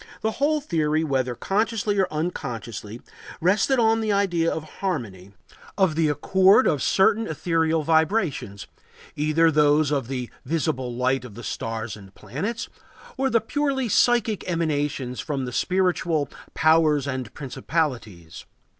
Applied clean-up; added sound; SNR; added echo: none; none; none; none.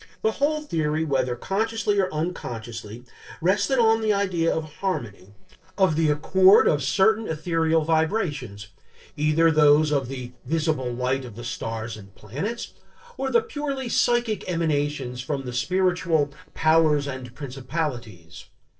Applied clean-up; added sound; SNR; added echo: neural separator model SepFormer DNS4.